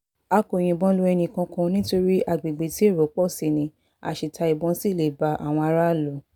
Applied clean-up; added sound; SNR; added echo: none; none; none; none.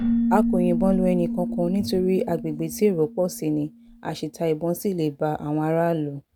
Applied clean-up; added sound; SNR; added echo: none; Keyboard (musical); 4 dB; none.